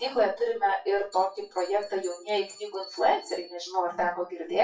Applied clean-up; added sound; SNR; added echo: classical method WPE with log-MMSE.